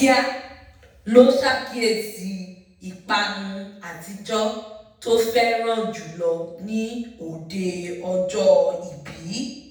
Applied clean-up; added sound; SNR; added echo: none; none; none; reverberation time 0.8 s.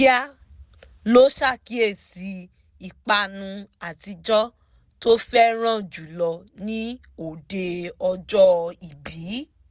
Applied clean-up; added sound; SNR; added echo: none; none; none; none.